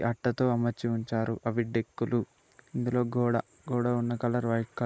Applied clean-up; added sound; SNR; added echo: neural mask model Resemble Enhance denoiser.